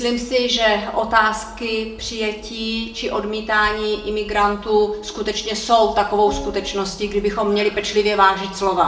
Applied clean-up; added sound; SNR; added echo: none; Piano; 13 dB; reverberation time 0.5 s.